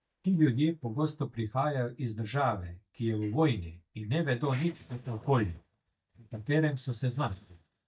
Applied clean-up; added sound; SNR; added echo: neural mask model DeepFilterNet 3.